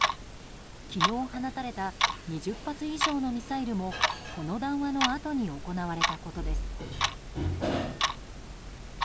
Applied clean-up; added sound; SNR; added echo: none; Clock; -2 dB; none.